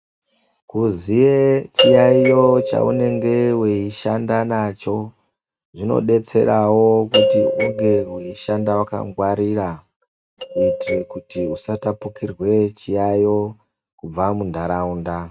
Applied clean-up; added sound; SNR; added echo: neural mask model RNNoise.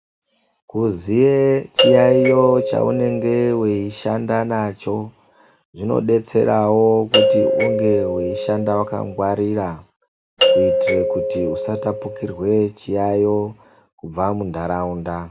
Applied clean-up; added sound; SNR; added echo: none; Doorbell; 0 dB; none.